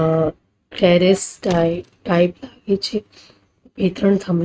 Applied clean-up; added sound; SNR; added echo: neural mask model RNNoise.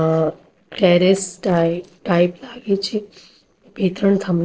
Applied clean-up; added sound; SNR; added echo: neural separator model SepFormer DNS4.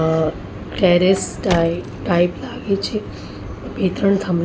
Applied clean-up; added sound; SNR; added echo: none; Car; 15 dB; none.